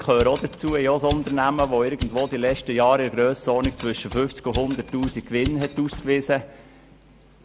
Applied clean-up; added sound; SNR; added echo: none; Mechanisms; 11 dB; none.